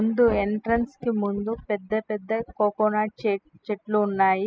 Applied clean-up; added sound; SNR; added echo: classical method spectral subtraction.